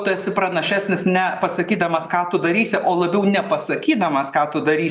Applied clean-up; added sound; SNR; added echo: none; none; none; none.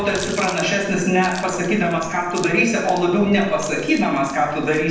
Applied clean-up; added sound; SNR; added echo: none; Water tap, faucet; 17 dB; reverberation time 0.9 s.